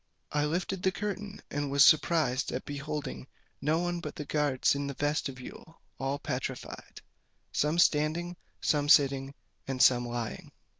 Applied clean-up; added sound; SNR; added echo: none; none; none; none.